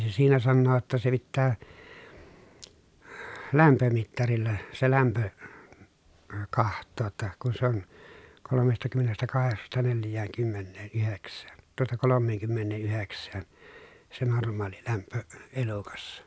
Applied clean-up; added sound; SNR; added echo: none; none; none; none.